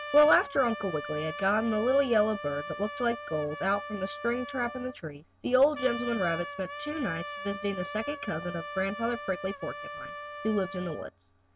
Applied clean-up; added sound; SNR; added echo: none; Trumpet; 10 dB; none.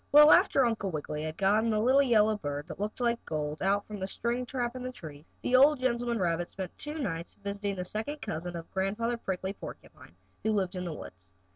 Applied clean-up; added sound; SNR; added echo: none; none; none; none.